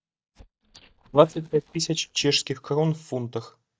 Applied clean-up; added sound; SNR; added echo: neural mask model DeepFilterNet 3.